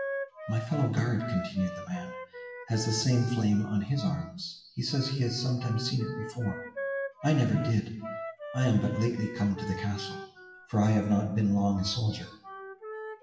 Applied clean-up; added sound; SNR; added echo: classical method WPE with log-MMSE.